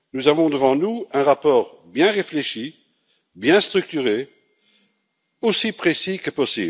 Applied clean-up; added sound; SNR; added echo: none; none; none; none.